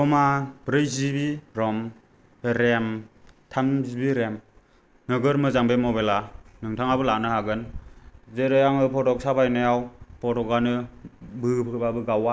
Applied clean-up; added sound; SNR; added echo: none; none; none; none.